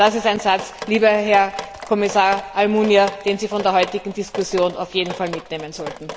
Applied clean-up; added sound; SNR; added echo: none; Drip; 15 dB; none.